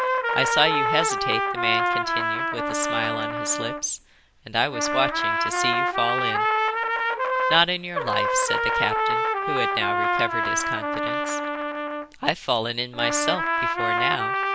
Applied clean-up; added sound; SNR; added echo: none; Trumpet; -3 dB; none.